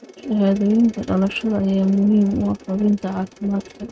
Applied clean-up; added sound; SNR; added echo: neural mask model RNNoise.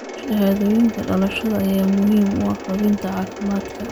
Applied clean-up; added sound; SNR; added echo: none; Mechanisms; 12 dB; none.